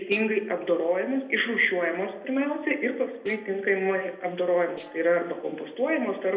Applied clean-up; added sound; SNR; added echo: neural separator model SepFormer DNS4.